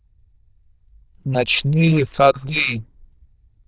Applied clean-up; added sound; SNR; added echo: neural diffusion model UNIVERSE++.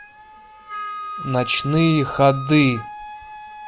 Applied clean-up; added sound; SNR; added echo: none; Wind instrument, woodwind instrument; 11 dB; none.